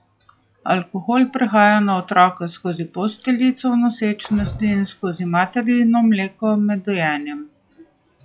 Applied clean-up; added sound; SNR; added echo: classical method log-MMSE.